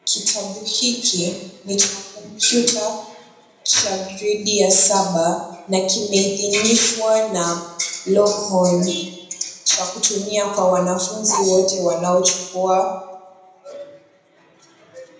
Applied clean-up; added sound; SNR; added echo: none; Bark; 12 dB; reverberation time 0.8 s.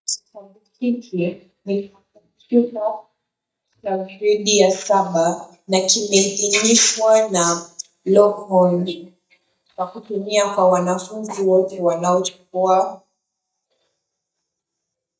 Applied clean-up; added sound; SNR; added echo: neural mask model DeepFilterNet 3.